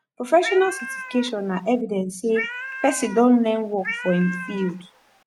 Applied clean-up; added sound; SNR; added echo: none; Cat; 11 dB; none.